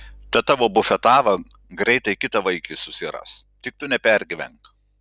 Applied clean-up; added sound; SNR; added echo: none; none; none; none.